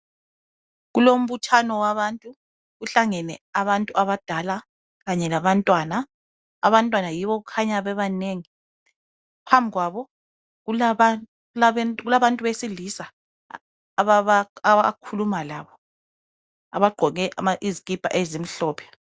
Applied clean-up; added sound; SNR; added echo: none; none; none; none.